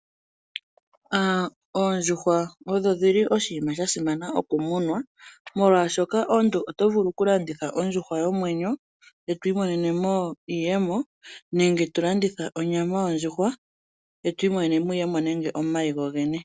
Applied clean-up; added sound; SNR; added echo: none; none; none; none.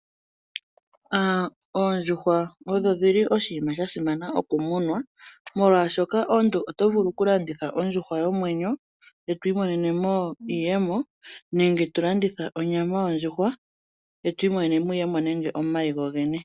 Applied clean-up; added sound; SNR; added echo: none; Brass instrument; 16 dB; none.